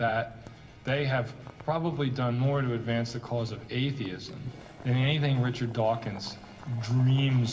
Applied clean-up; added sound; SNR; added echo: none; Boiling; 19 dB; reverberation time 1.3 s.